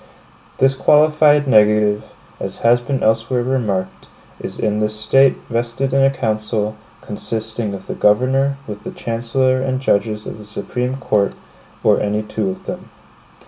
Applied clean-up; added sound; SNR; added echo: none; none; none; none.